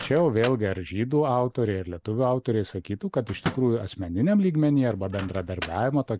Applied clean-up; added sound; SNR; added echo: none; Microwave oven; 16 dB; none.